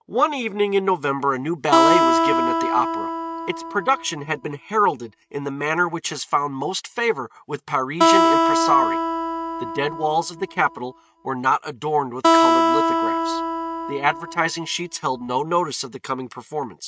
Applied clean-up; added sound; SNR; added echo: neural mask model RNNoise.